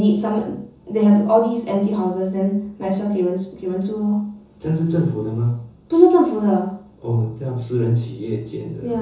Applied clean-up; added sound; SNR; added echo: none; none; none; reverberation time 0.7 s.